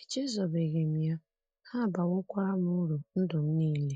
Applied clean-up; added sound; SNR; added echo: neural mask model DeepFilterNet 3.